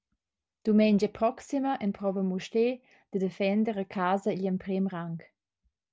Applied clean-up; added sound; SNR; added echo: none; none; none; none.